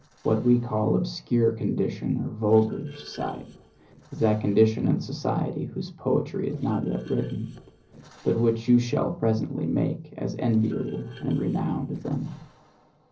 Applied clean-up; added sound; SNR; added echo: neural separator model SepFormer DNS4.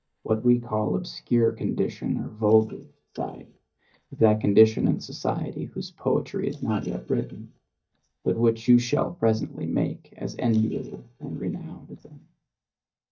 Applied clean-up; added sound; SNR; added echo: neural mask model DeepFilterNet 3.